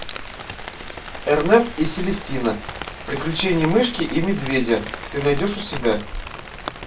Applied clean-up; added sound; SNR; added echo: none; Rain; 12 dB; reverberation time 0.2 s.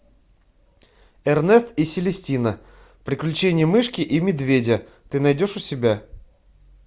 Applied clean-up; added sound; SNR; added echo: none; none; none; none.